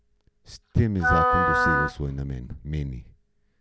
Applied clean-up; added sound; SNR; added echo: none; Wind instrument, woodwind instrument; -4 dB; none.